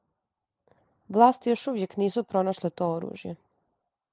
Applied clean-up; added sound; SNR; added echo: none; none; none; none.